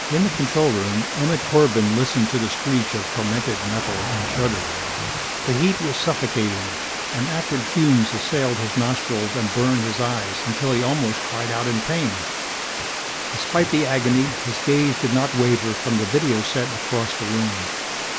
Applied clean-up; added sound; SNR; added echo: none; Water; 4 dB; none.